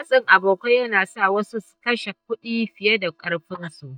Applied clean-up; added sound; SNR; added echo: neural mask model DeepFilterNet 3.